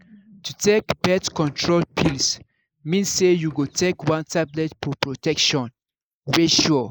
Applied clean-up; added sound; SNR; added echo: neural mask model Resemble Enhance denoiser.